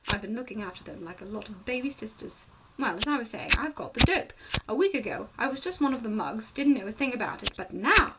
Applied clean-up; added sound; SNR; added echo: none; Fire; 5 dB; reverberation time 0.2 s.